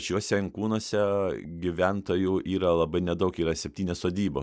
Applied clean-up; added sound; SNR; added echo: none; none; none; none.